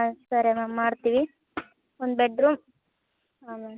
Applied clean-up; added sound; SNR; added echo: none; none; none; none.